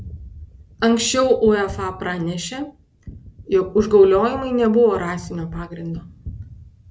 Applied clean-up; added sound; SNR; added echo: none; Gunshot, gunfire; 17 dB; none.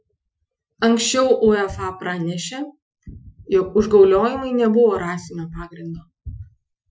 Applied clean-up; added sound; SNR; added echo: classical method Wiener filter.